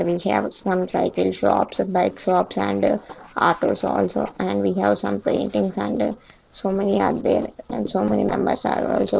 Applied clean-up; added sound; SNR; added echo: neural separator model SepFormer DNS4.